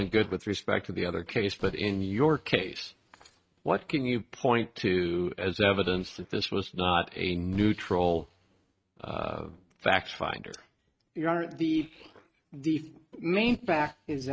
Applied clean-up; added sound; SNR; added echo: neural mask model RNNoise.